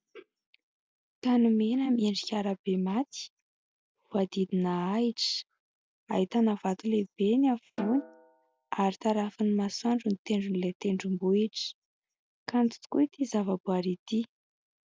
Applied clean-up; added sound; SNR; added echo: none; Snare drum; 16 dB; none.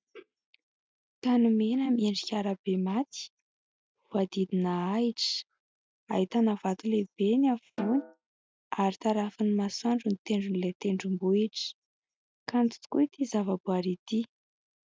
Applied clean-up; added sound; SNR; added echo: neural mask model RNNoise.